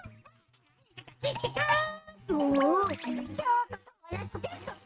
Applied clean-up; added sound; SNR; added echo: neural mask model RNNoise.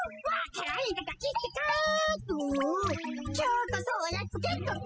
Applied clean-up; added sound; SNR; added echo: classical method spectral subtraction.